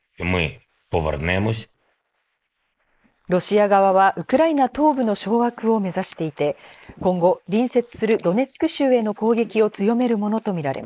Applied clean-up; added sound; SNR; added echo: neural mask model Resemble Enhance denoiser.